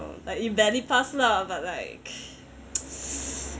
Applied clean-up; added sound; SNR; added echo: none; none; none; none.